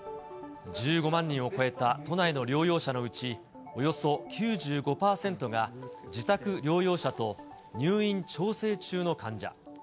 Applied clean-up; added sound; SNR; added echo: none; none; none; none.